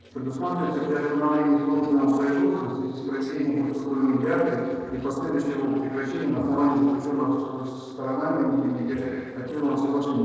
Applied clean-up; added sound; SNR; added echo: neural separator model SepFormer DNS4.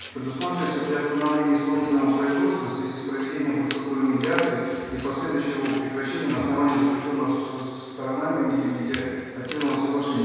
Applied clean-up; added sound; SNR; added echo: none; Chewing, mastication; 15 dB; reverberation time 1.9 s.